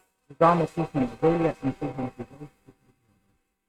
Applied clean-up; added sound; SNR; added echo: neural mask model RNNoise.